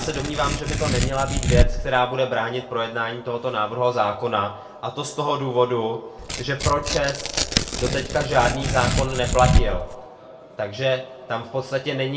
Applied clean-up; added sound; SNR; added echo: none; Tearing; 2 dB; reverberation time 0.3 s.